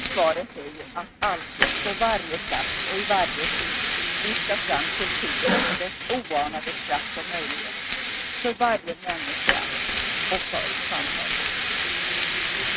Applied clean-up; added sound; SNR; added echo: neural mask model RNNoise.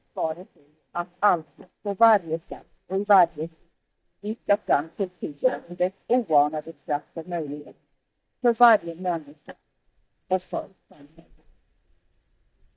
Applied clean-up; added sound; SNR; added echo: neural mask model DeepFilterNet 3.